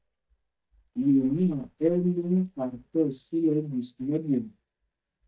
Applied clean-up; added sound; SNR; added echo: neural mask model DeepFilterNet 3.